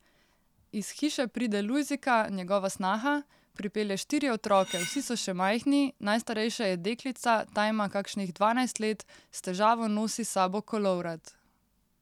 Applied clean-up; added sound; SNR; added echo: none; Cutlery, silverware; 10 dB; none.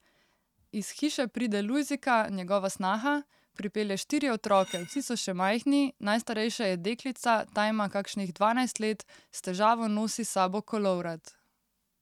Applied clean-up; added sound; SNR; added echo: neural mask model RNNoise.